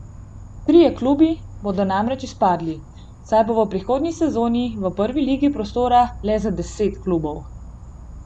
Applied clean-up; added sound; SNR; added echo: none; Insect; 16 dB; none.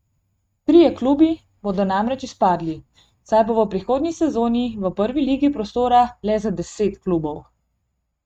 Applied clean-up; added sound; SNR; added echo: neural mask model RNNoise.